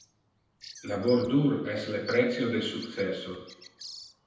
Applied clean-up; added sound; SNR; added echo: none; Bird vocalization, bird call, bird song; 19 dB; reverberation time 0.9 s.